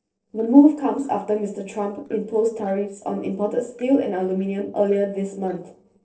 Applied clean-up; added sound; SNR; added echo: neural separator model SepFormer DNS4.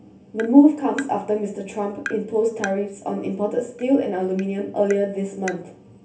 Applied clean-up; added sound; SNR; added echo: none; Tap; 19 dB; reverberation time 0.3 s.